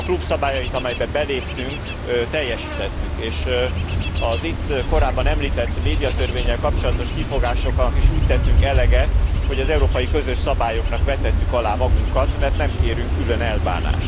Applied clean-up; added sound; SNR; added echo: none; Wind / Bird / Insect; -5 dB; none.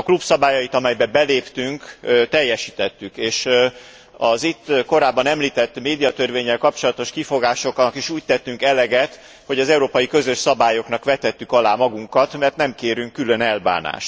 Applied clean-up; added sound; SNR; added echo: none; none; none; none.